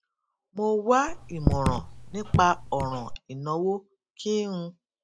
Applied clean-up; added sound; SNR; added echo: none; Raindrop / Drip; 1 dB; none.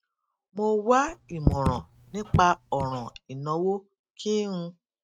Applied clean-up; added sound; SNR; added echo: neural mask model RNNoise.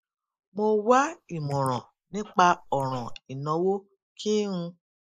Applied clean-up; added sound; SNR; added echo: neural mask model Resemble Enhance denoiser.